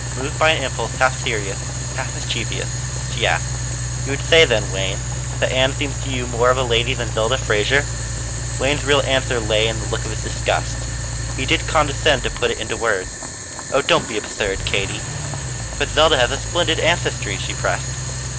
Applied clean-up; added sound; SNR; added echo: none; Boiling + Engine; 3 dB; none.